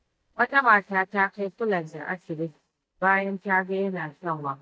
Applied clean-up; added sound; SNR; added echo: neural mask model DeepFilterNet 3.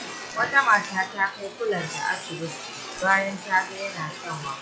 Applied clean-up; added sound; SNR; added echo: classical method log-MMSE.